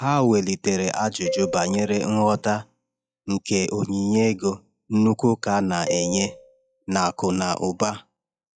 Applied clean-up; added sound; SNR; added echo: classical method log-MMSE.